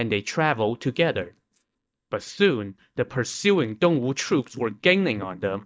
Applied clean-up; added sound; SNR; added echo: neural mask model DeepFilterNet 3.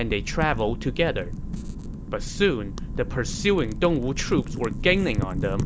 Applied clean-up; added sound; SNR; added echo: none; Wind / Fire; 4 dB; none.